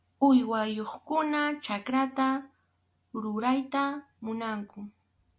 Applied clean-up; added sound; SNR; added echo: none; none; none; none.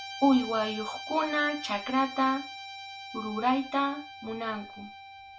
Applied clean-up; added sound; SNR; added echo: none; Guitar; 12 dB; reverberation time 0.2 s.